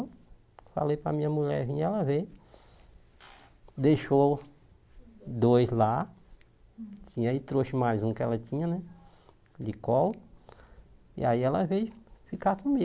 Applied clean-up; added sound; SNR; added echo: none; none; none; none.